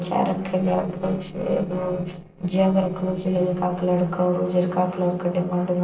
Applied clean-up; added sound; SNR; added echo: neural separator model SepFormer DNS4.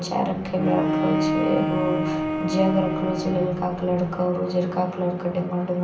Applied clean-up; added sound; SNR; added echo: none; Bowed string instrument; 1 dB; reverberation time 0.6 s.